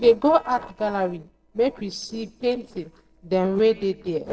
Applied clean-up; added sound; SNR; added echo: neural separator model SepFormer DNS4.